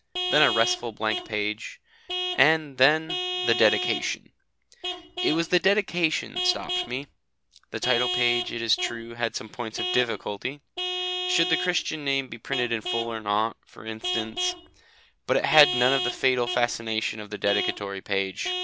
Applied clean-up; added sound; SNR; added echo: none; Vehicle horn, car horn, honking / Truck; 5 dB; none.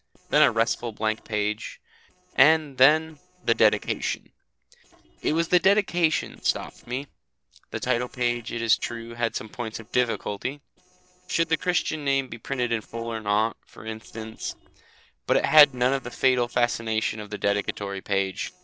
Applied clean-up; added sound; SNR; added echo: neural separator model SepFormer DNS4.